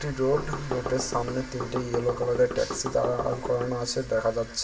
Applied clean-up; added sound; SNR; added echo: none; Knock; 8 dB; reverberation time 0.6 s.